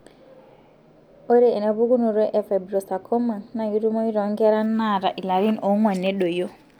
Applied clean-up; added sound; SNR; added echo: none; none; none; none.